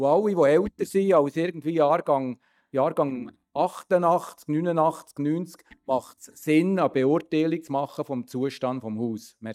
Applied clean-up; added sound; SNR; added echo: neural mask model DeepFilterNet 3.